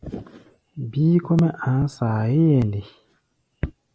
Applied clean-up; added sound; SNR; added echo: none; none; none; none.